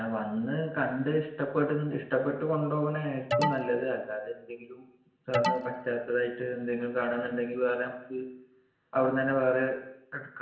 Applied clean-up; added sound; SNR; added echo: none; Alarm; 2 dB; reverberation time 0.8 s.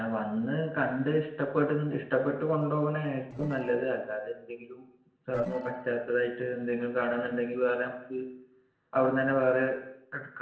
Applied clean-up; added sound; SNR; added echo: neural separator model SepFormer DNS4.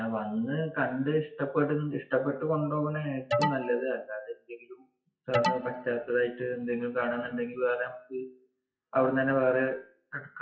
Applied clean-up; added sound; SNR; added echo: classical method WPE with log-MMSE.